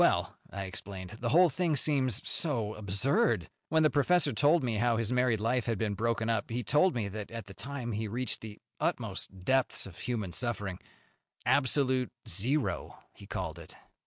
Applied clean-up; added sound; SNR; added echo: none; none; none; none.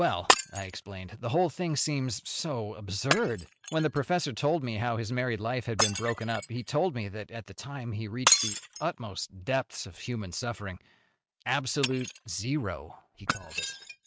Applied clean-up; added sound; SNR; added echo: neural mask model RNNoise.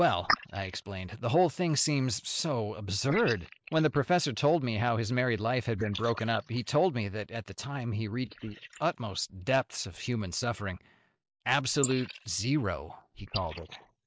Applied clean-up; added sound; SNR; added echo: neural mask model Resemble Enhance denoiser.